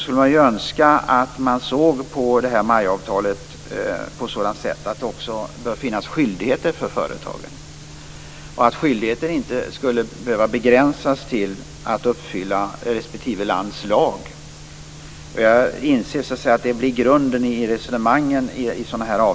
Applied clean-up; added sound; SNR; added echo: none; none; none; none.